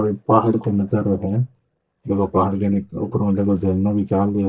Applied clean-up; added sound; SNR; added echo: neural mask model DeepFilterNet 3.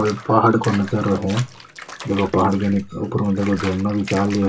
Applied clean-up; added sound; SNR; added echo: none; Bathtub (filling or washing) / Water; 16 dB; reverberation time 0.2 s.